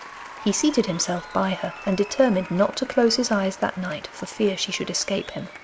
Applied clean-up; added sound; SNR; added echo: none; Applause; 16 dB; none.